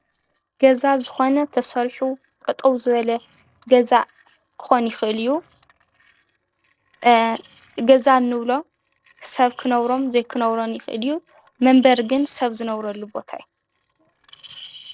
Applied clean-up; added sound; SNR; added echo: neural separator model SepFormer DNS4.